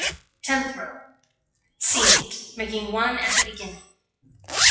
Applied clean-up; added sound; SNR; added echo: classical method WPE with log-MMSE.